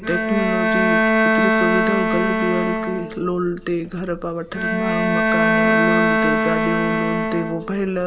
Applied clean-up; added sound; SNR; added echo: none; Bowed string instrument; -5 dB; none.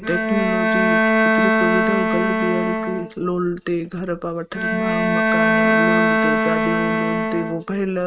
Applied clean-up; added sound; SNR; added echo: neural mask model RNNoise.